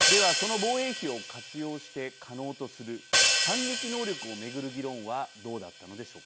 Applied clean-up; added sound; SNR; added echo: none; Hi-hat; -4 dB; none.